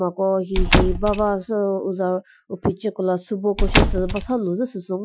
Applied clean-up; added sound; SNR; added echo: classical method Wiener filter.